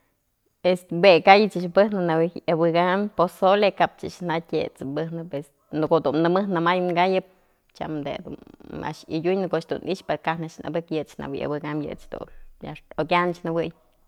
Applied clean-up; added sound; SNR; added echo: none; none; none; none.